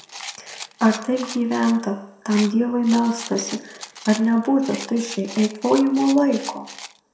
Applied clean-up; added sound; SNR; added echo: none; Rattle; 16 dB; reverberation time 0.6 s.